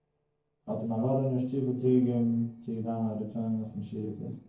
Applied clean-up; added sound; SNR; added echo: neural separator model SepFormer DNS4.